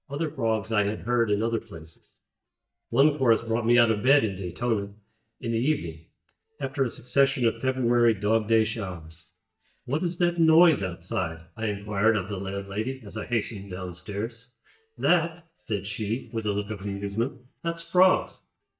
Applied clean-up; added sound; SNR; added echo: neural mask model DeepFilterNet 3.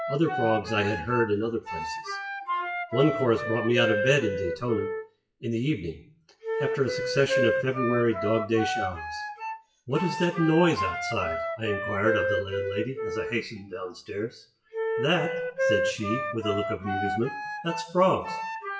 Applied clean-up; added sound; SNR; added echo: classical method WPE with log-MMSE.